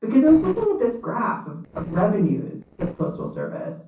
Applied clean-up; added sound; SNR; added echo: neural separator model SepFormer DNS4.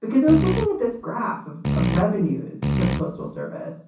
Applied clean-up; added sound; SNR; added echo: none; Fart; 1 dB; reverberation time 0.6 s.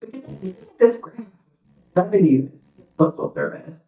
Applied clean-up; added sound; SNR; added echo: neural mask model DeepFilterNet 3.